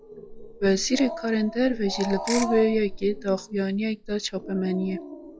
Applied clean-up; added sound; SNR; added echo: classical method log-MMSE.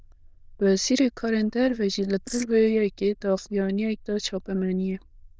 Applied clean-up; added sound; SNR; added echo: neural diffusion model UNIVERSE++.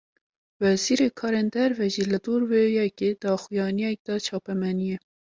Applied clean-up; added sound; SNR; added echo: none; none; none; none.